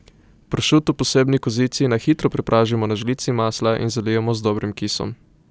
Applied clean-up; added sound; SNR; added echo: none; none; none; none.